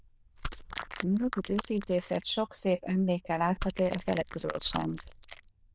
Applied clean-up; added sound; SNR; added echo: neural diffusion model UNIVERSE++.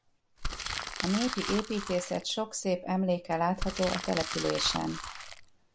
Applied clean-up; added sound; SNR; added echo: none; Crumpling, crinkling; 5 dB; none.